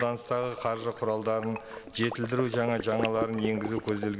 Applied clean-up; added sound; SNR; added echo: none; Liquid; 9 dB; none.